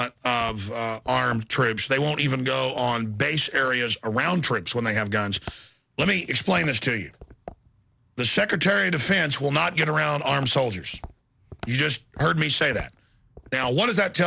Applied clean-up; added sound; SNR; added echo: neural mask model Resemble Enhance denoiser.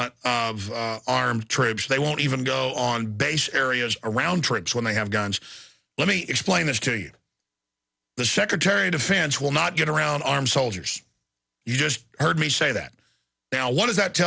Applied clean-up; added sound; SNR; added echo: none; none; none; none.